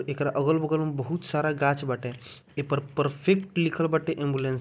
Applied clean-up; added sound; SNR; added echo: none; none; none; none.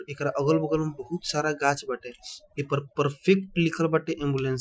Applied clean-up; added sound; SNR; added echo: classical method Wiener filter.